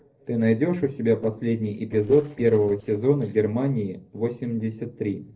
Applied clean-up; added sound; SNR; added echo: neural separator model SepFormer DNS4.